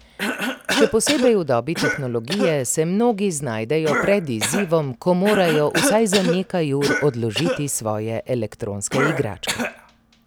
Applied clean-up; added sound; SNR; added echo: none; Cough; 5 dB; none.